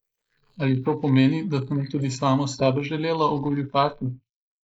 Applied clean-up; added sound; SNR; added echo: neural mask model Resemble Enhance denoiser.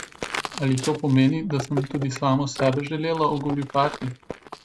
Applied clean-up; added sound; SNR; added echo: neural mask model RNNoise.